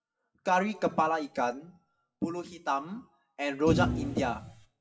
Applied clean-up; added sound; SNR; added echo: classical method WPE with log-MMSE.